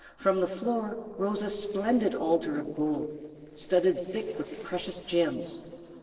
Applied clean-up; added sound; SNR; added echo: neural separator model SepFormer DNS4.